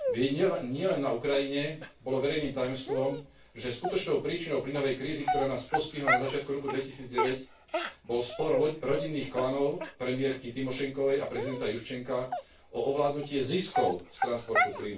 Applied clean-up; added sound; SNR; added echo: none; Dog; 5 dB; reverberation time 0.2 s.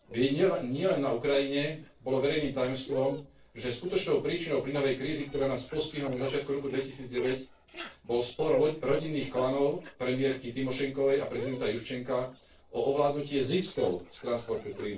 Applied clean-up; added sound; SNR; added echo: neural separator model SepFormer DNS4.